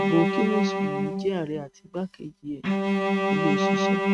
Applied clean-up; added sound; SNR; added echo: neural mask model RNNoise.